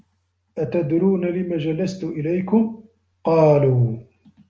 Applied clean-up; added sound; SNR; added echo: none; none; none; none.